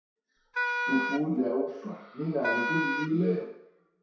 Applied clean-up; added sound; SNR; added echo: none; Wind instrument, woodwind instrument; 1 dB; reverberation time 0.7 s.